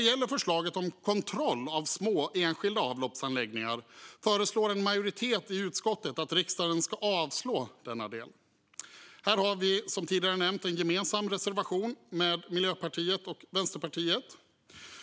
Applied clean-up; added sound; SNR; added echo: none; none; none; none.